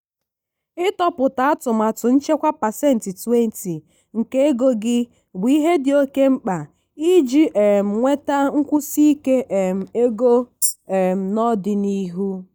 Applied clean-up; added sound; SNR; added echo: neural mask model DeepFilterNet 3.